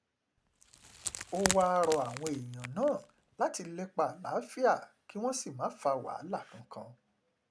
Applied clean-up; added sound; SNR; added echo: none; Wood; 5 dB; none.